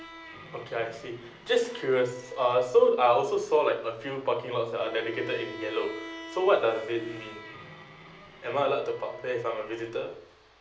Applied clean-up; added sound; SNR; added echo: none; Bowed string instrument; 17 dB; none.